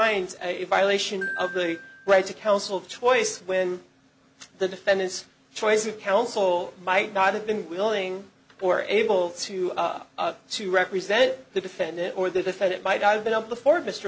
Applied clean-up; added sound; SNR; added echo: none; Glockenspiel; 15 dB; none.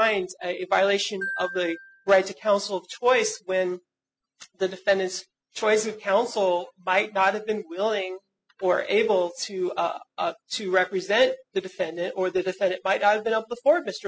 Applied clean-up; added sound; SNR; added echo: classical method spectral subtraction.